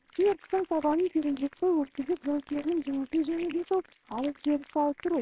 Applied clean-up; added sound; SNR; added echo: neural separator model SepFormer WHAMR!.